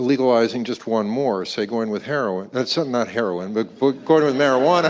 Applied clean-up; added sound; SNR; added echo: none; none; none; none.